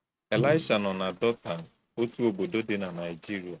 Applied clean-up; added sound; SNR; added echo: neural mask model RNNoise.